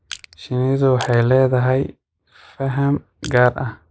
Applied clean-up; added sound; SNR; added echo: neural mask model Resemble Enhance denoiser.